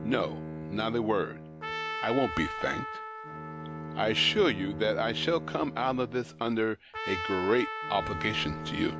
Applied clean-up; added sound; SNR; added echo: none; Trumpet + Bowed string instrument; 7 dB; none.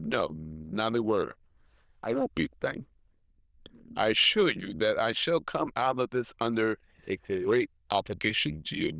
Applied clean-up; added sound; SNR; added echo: neural diffusion model UNIVERSE++.